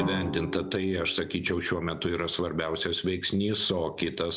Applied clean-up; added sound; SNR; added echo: none; Drum; 10 dB; none.